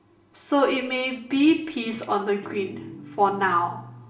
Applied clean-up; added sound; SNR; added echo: none; Guitar; 19 dB; reverberation time 0.6 s.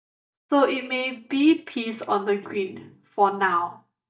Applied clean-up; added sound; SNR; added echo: neural mask model DeepFilterNet 3.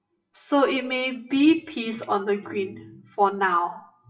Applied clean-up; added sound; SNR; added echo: classical method WPE with log-MMSE.